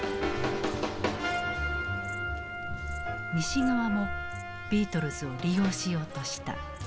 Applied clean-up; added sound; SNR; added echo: none; Insect; 13 dB; none.